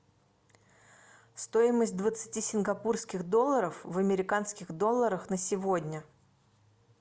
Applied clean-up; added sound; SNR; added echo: none; none; none; none.